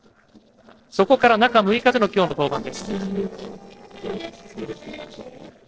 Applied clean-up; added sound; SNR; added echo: neural separator model SepFormer DNS4.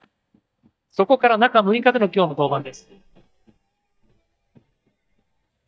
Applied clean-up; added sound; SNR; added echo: neural mask model DeepFilterNet 3.